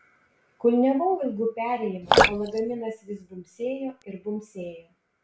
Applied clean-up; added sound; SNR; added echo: none; Drip; -3 dB; none.